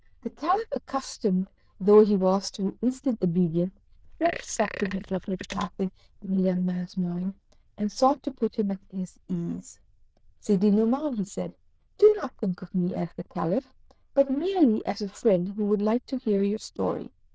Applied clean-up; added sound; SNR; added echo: neural diffusion model UNIVERSE++.